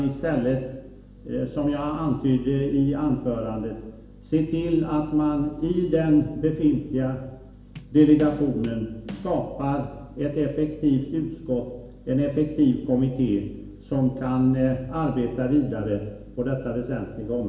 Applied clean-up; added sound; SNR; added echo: none; Bass drum / Snare drum; 16 dB; reverberation time 0.9 s.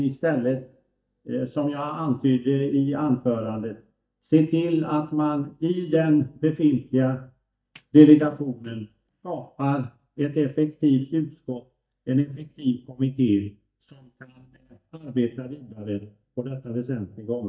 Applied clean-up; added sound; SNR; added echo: neural mask model DeepFilterNet 3.